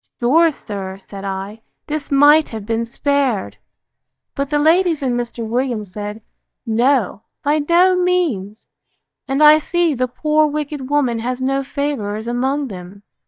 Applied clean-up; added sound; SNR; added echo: neural mask model DeepFilterNet 3.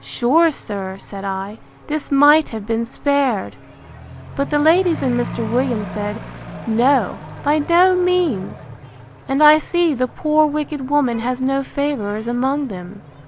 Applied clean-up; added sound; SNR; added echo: none; Accelerating, revving, vroom / Truck; 15 dB; none.